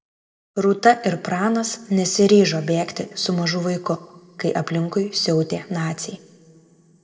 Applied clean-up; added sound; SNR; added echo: none; none; none; reverberation time 1.1 s.